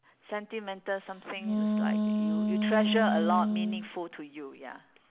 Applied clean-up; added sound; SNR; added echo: none; Wind instrument, woodwind instrument; -5 dB; none.